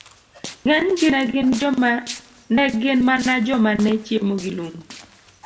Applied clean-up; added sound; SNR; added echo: none; Walk, footsteps; 19 dB; reverberation time 0.5 s.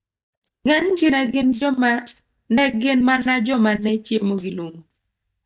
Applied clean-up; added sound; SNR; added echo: neural mask model DeepFilterNet 3.